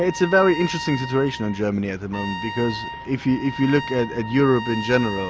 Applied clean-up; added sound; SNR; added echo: none; Trumpet; 11 dB; none.